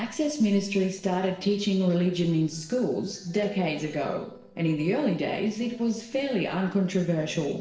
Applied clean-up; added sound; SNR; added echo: neural separator model SepFormer DNS4.